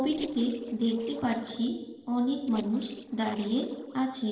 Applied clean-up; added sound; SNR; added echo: neural separator model SepFormer DNS4.